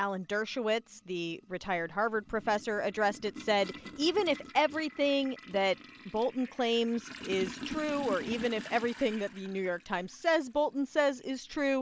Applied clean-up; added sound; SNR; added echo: none; Toilet flush; 15 dB; none.